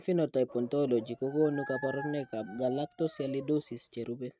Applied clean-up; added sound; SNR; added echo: neural mask model RNNoise.